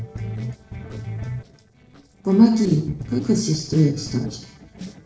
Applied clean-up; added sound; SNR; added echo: neural separator model SepFormer DNS4.